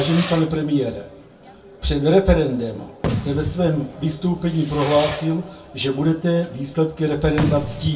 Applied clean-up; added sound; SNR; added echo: none; Fireworks; 10 dB; reverberation time 0.2 s.